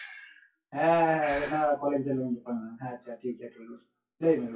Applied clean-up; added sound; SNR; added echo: classical method WPE with log-MMSE.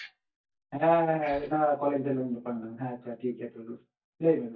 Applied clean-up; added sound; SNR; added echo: neural mask model DeepFilterNet 3.